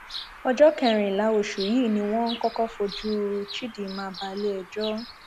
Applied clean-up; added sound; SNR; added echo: none; Bird vocalization, bird call, bird song; 15 dB; none.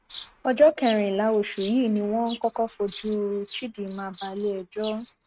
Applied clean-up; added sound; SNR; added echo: neural mask model RNNoise.